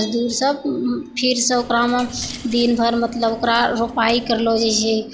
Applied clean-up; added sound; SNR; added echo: none; Coin (dropping) + Bell; 20 dB; none.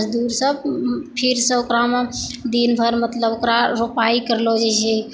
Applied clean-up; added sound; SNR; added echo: none; none; none; none.